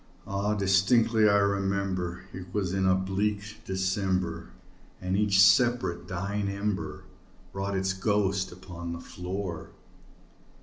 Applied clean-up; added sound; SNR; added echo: none; none; none; none.